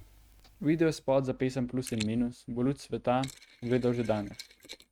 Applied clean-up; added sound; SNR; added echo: neural mask model RNNoise.